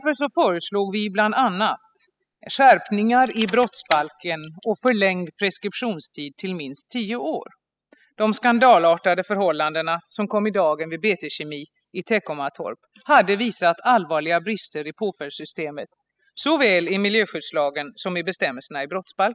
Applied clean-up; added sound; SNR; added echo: classical method spectral subtraction.